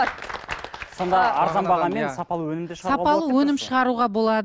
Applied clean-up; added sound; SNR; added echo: none; none; none; none.